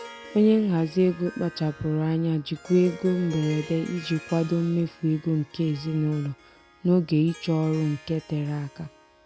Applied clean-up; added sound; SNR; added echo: none; Harp; 20 dB; none.